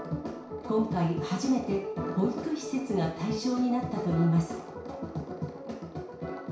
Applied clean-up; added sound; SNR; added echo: none; none; none; reverberation time 0.6 s.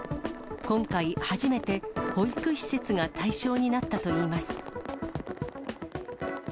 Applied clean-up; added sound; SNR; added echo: none; none; none; none.